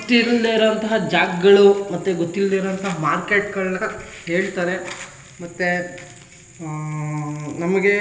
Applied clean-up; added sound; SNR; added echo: none; none; none; reverberation time 1.4 s.